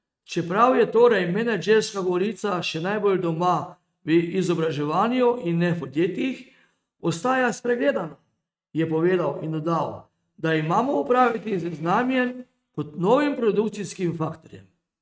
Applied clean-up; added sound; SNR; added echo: neural mask model RNNoise.